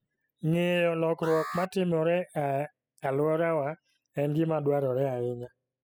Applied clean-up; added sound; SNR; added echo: classical method spectral subtraction.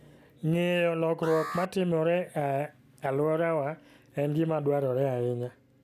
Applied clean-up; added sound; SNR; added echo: none; Alarm; 13 dB; none.